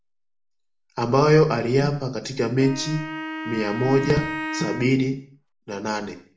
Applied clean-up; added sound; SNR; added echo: none; Wind instrument, woodwind instrument; 9 dB; reverberation time 0.5 s.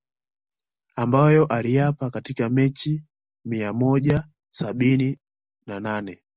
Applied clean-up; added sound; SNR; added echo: none; none; none; none.